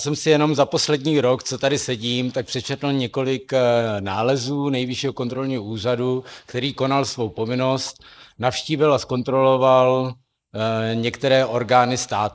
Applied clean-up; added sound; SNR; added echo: neural mask model Resemble Enhance denoiser.